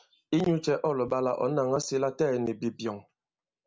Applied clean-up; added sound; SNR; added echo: none; none; none; none.